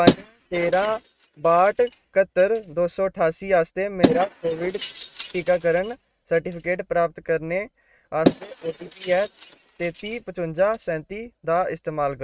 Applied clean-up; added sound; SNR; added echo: neural mask model RNNoise.